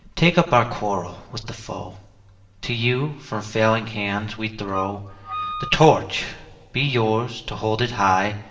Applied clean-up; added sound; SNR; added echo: none; Wind instrument, woodwind instrument; 10 dB; reverberation time 2.0 s.